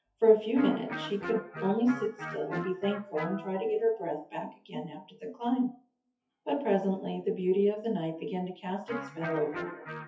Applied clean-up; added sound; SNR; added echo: classical method WPE with log-MMSE.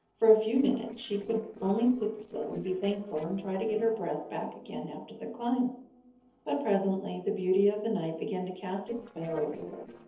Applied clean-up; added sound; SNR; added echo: neural separator model SepFormer DNS4.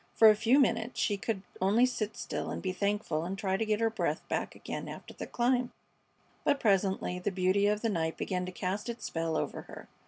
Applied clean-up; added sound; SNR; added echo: none; none; none; none.